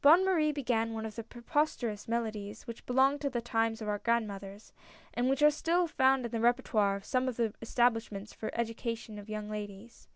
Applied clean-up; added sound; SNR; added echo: none; none; none; none.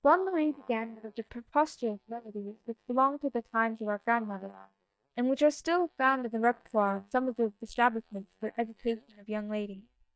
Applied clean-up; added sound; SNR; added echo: neural mask model DeepFilterNet 3.